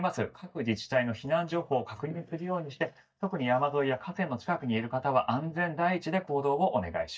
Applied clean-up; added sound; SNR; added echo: neural mask model DeepFilterNet 3.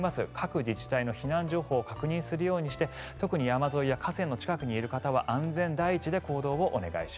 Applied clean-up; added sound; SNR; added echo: none; none; none; none.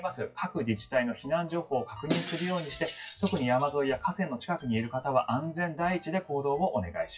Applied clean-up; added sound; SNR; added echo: classical method WPE with log-MMSE.